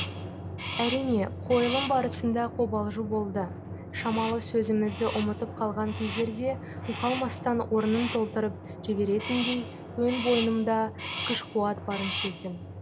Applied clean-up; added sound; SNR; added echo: none; Crow + Drum; 7 dB; none.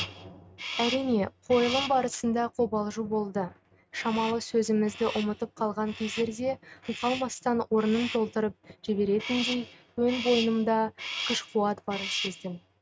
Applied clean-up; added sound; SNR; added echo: neural mask model RNNoise.